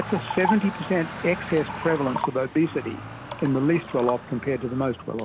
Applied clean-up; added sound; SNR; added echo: none; Liquid + Traffic noise, roadway noise; 8 dB; none.